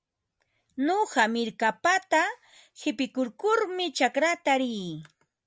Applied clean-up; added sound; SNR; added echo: none; none; none; none.